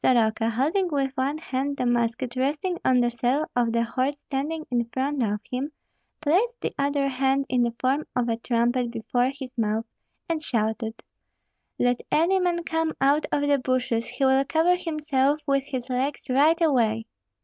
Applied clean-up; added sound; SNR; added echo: none; none; none; none.